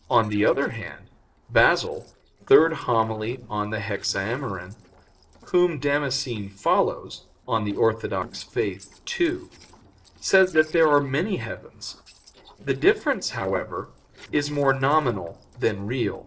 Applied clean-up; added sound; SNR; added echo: neural separator model SepFormer DNS4.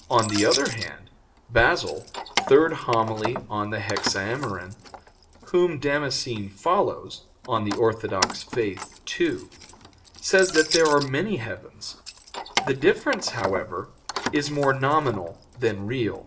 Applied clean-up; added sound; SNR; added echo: none; Keys jangling; 9 dB; reverberation time 0.4 s.